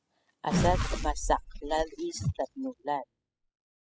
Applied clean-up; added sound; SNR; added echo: classical method spectral subtraction.